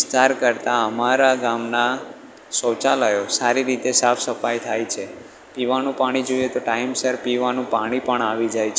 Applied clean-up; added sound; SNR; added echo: none; none; none; none.